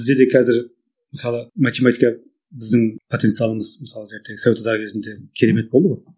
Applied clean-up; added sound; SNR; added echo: none; none; none; none.